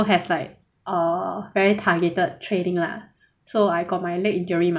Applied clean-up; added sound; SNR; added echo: none; none; none; none.